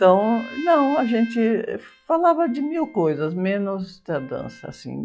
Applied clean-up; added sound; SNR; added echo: classical method log-MMSE.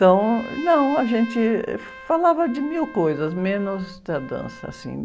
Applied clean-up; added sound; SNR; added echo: none; Trumpet; 19 dB; none.